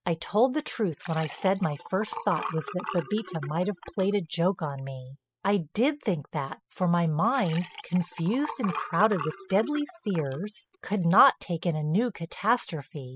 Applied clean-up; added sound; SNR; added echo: classical method spectral subtraction.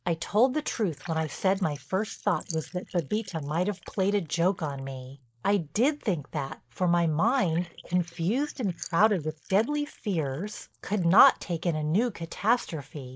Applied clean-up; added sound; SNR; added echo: neural mask model Resemble Enhance denoiser.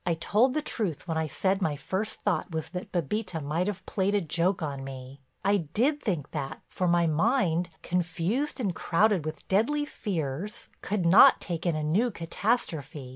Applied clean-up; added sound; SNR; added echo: none; none; none; none.